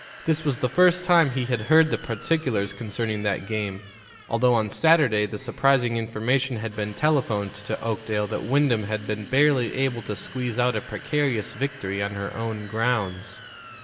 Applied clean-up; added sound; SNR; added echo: none; Domestic sounds, home sounds; 20 dB; reverberation time 1.8 s.